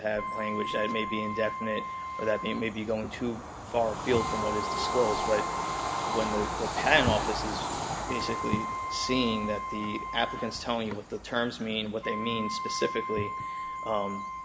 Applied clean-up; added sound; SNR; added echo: none; Wind instrument, woodwind instrument + Train / Bird vocalization, bird call, bird song; 3 dB; none.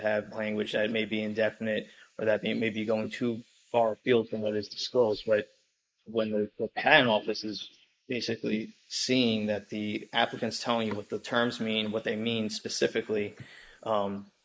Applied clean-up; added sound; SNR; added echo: neural mask model Resemble Enhance denoiser.